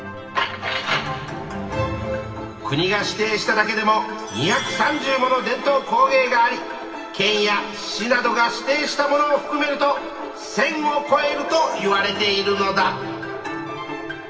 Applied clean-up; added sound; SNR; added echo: none; none; none; reverberation time 2.5 s.